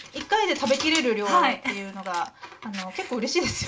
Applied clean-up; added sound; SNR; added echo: none; Fire; 20 dB; reverberation time 0.2 s.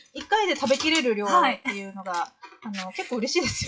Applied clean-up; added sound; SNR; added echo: classical method WPE with log-MMSE.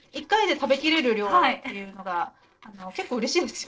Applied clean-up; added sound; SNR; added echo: neural separator model SepFormer DNS4.